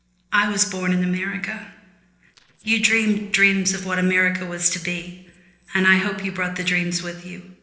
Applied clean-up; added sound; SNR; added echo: neural separator model SepFormer DNS4.